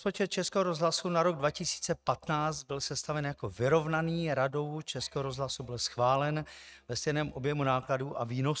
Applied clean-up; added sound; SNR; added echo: neural mask model RNNoise.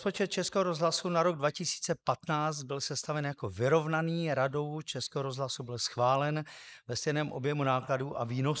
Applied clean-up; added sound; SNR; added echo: neural mask model Resemble Enhance denoiser.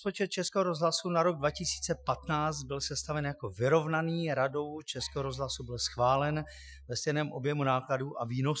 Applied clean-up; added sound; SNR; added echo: classical method Wiener filter.